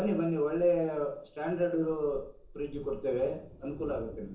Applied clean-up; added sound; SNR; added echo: none; Thunder; 18 dB; reverberation time 0.6 s.